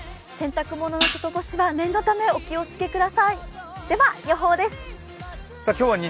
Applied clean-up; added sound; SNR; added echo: none; Hi-hat; -1 dB; none.